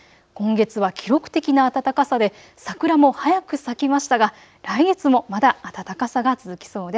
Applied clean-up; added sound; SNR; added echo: none; none; none; none.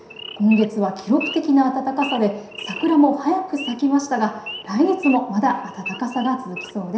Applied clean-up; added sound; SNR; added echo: none; Idling / Wild animals; 15 dB; reverberation time 0.7 s.